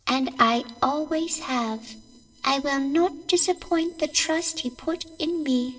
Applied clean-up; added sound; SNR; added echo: neural separator model SepFormer DNS4.